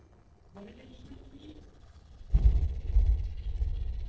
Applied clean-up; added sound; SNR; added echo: neural separator model SepFormer DNS4.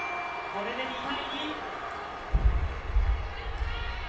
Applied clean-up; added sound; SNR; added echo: none; Marimba, xylophone; 18 dB; reverberation time 0.7 s.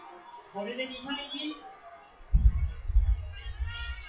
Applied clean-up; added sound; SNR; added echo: classical method WPE with log-MMSE.